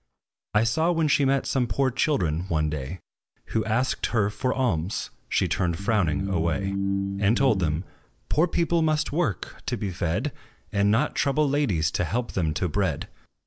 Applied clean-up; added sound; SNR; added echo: none; Organ; 3 dB; none.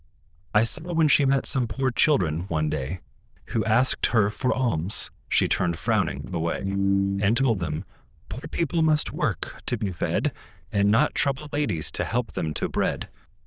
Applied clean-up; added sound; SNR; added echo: neural diffusion model UNIVERSE++.